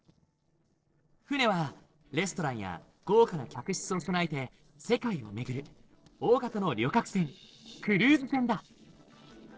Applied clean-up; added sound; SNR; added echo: neural separator model SepFormer DNS4.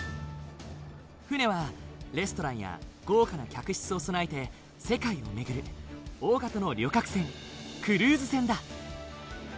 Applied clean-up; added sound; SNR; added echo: none; none; none; none.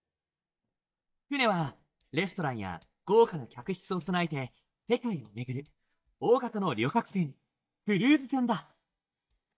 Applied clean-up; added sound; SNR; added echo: neural mask model DeepFilterNet 3.